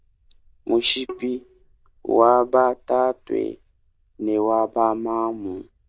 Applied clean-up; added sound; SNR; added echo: neural diffusion model UNIVERSE++.